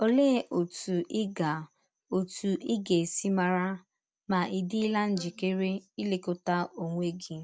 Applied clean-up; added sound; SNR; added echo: none; none; none; none.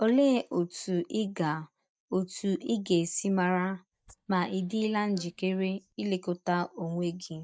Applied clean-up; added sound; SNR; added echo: neural mask model DeepFilterNet 3.